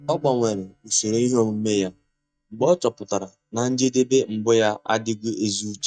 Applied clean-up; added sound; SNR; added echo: neural mask model DeepFilterNet 3.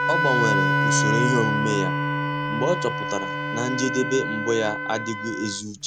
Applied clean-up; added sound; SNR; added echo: none; Bowed string instrument + Wind instrument, woodwind instrument; -2 dB; none.